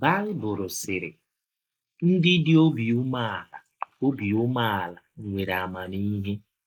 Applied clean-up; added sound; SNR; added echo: neural mask model Resemble Enhance denoiser.